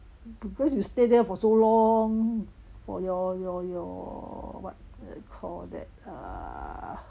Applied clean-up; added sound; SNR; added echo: none; none; none; none.